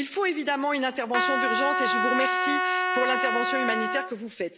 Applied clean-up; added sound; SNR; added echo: none; Trumpet; -3 dB; none.